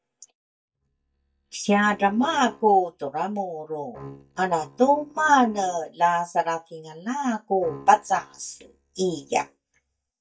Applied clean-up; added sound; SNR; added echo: neural mask model DeepFilterNet 3.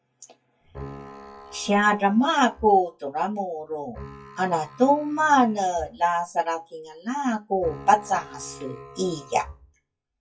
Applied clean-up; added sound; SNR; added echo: classical method WPE with log-MMSE.